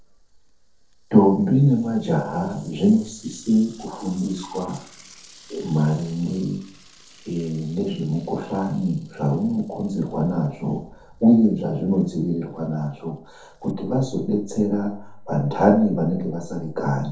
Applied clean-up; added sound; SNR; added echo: neural separator model SepFormer DNS4.